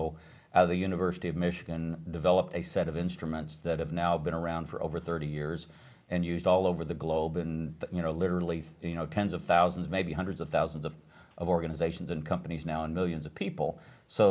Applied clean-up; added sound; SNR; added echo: none; none; none; none.